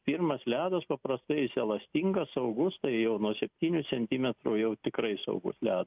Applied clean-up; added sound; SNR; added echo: none; none; none; none.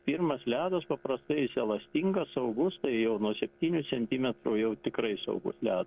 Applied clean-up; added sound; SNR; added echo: neural separator model SepFormer DNS4.